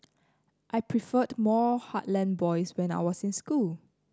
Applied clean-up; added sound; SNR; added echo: none; none; none; none.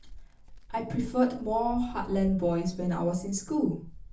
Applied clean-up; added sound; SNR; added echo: none; Wind; 13 dB; reverberation time 0.3 s.